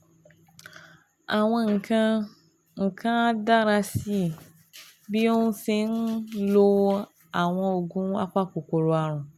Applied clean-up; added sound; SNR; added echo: none; none; none; none.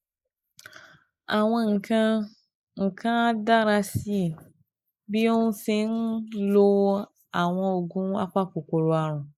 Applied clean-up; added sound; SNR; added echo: neural mask model Resemble Enhance denoiser.